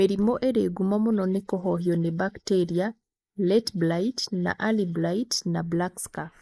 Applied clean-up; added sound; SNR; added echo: neural mask model Resemble Enhance denoiser.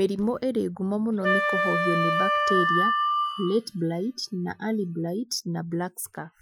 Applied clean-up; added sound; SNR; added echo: classical method Wiener filter.